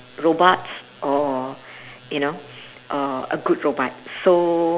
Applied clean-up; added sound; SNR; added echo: none; none; none; none.